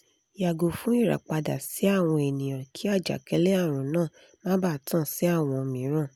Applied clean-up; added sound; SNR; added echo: none; none; none; none.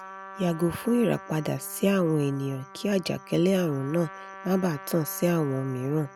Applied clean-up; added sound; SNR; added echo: none; Trumpet; 17 dB; none.